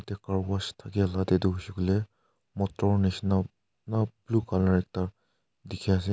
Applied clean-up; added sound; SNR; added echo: none; none; none; none.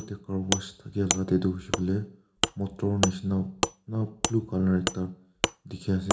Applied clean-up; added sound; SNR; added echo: none; Wood; 4 dB; reverberation time 0.4 s.